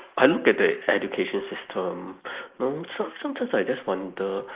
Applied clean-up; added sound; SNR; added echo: neural mask model Resemble Enhance denoiser.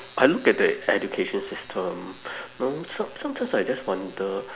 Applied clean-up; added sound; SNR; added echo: none; none; none; none.